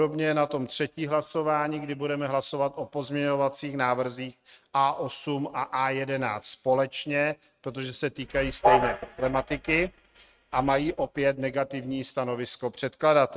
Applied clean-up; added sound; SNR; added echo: neural mask model RNNoise.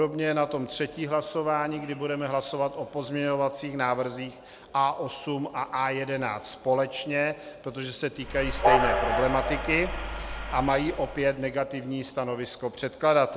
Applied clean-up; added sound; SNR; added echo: none; Train; 1 dB; none.